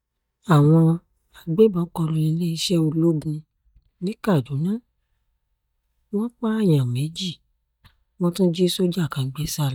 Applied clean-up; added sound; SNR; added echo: neural mask model DeepFilterNet 3.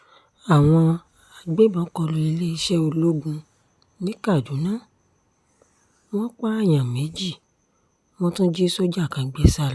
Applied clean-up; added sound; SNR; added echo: none; none; none; none.